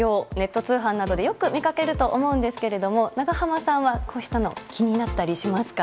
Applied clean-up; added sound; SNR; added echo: none; none; none; none.